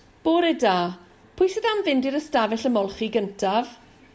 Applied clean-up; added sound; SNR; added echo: none; none; none; none.